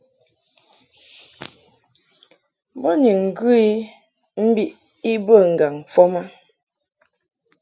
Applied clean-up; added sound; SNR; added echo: none; none; none; none.